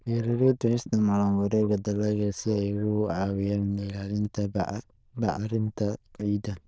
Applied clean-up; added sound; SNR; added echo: neural diffusion model UNIVERSE++.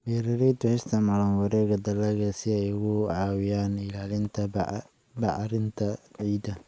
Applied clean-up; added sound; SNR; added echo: none; none; none; none.